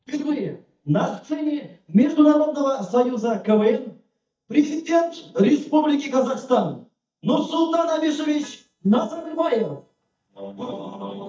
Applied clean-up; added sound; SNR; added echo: neural mask model DeepFilterNet 3.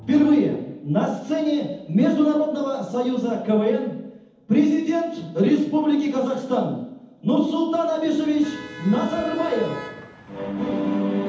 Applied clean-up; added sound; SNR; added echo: none; Motor vehicle (road); 17 dB; reverberation time 0.8 s.